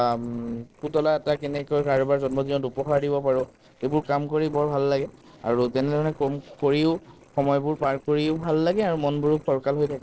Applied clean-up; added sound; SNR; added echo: neural separator model SepFormer DNS4.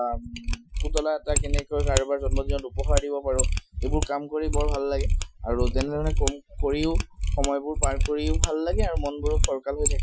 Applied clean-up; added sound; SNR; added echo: classical method Wiener filter.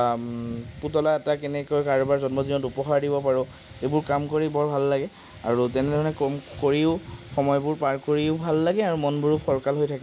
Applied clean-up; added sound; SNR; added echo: none; none; none; none.